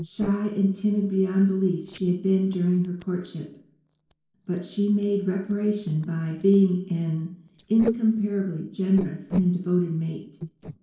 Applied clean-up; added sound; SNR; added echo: neural separator model SepFormer DNS4.